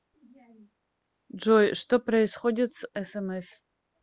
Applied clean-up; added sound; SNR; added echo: none; none; none; none.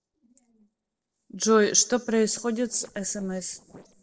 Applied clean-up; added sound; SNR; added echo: neural separator model SepFormer DNS4.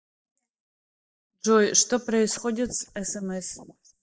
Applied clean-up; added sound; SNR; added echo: neural mask model DeepFilterNet 3.